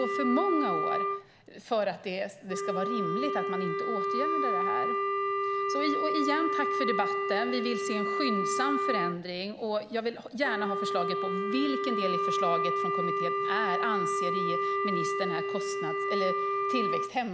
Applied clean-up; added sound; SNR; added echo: none; Wind instrument, woodwind instrument; -3 dB; none.